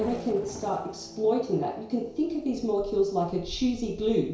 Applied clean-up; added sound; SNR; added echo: none; Race car, auto racing / Accelerating, revving, vroom; 16 dB; reverberation time 0.6 s.